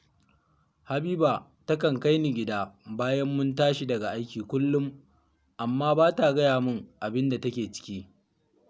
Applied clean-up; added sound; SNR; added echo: none; none; none; none.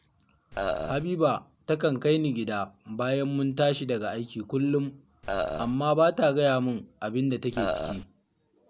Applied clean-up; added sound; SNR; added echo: none; Burping, eructation; 3 dB; none.